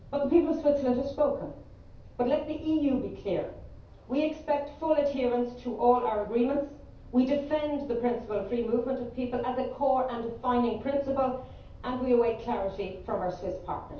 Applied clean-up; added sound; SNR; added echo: none; Wind; 19 dB; reverberation time 0.6 s.